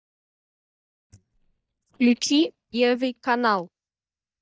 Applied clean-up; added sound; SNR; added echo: neural mask model DeepFilterNet 3.